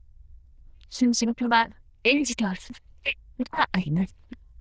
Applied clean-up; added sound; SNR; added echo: neural diffusion model UNIVERSE++.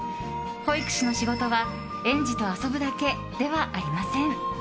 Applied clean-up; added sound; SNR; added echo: none; none; none; none.